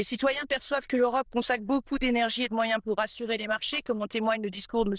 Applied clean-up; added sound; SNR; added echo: neural diffusion model UNIVERSE++.